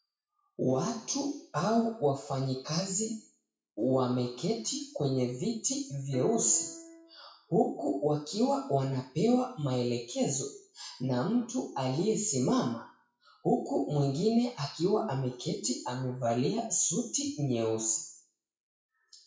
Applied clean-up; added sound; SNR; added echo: classical method WPE with log-MMSE.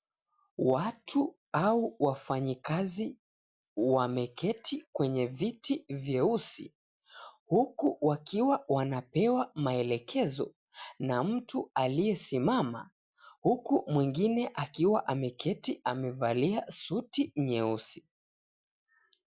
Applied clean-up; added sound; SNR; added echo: none; none; none; none.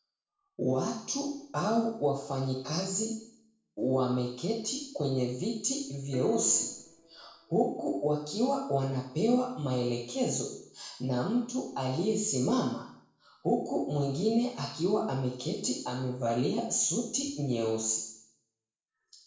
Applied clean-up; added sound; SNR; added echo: neural separator model SepFormer DNS4.